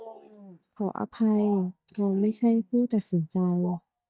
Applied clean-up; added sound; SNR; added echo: neural mask model DeepFilterNet 3.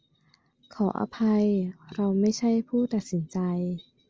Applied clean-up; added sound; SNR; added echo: none; none; none; none.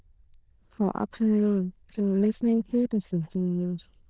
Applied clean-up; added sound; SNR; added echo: neural diffusion model UNIVERSE++.